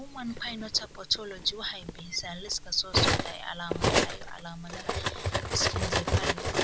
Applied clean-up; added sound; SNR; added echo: none; Cutlery, silverware; -4 dB; none.